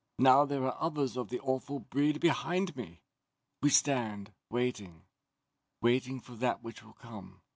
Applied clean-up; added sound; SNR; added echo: none; none; none; none.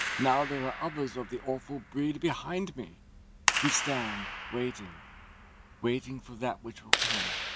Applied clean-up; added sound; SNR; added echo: none; Clapping; 2 dB; none.